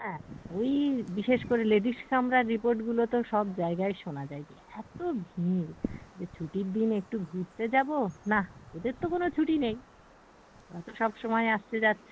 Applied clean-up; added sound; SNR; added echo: none; Wind; 19 dB; none.